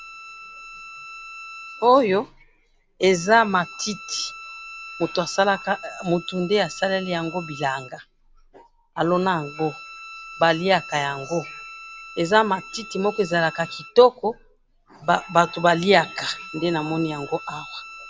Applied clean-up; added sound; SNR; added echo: none; Bowed string instrument; 17 dB; none.